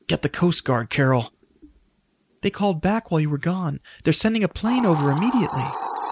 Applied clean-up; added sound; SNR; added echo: none; Hiss; 12 dB; none.